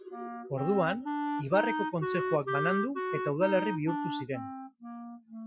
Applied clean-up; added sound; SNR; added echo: classical method Wiener filter.